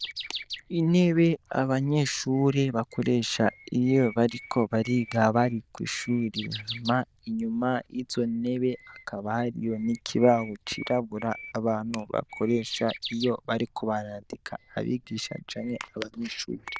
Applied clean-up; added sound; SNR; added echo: neural diffusion model UNIVERSE++.